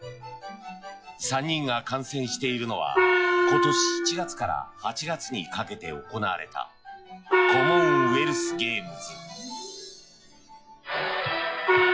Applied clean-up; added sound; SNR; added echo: classical method log-MMSE.